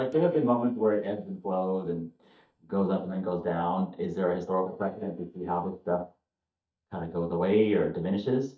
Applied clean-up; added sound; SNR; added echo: neural mask model DeepFilterNet 3.